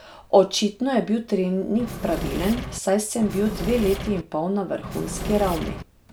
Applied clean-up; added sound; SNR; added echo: none; Engine / Mechanisms; 7 dB; none.